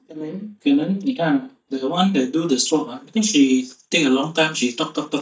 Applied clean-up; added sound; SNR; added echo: neural mask model DeepFilterNet 3.